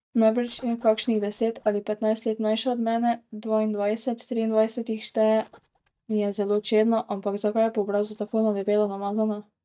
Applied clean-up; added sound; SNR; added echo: neural mask model DeepFilterNet 3.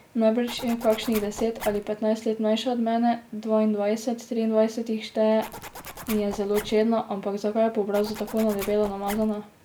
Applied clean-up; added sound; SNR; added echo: none; Zipper (clothing); 14 dB; none.